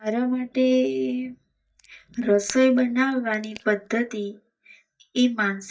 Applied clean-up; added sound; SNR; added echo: neural mask model DeepFilterNet 3.